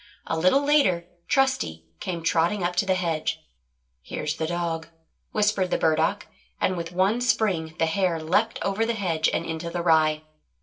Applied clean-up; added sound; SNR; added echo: none; none; none; reverberation time 0.2 s.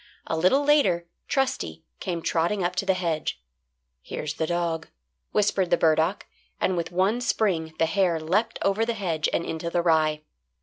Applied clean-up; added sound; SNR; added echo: none; none; none; none.